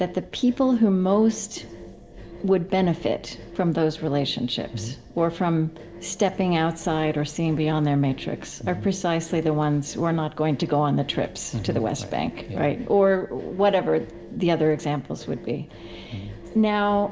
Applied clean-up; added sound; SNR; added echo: none; Engine; 18 dB; reverberation time 0.9 s.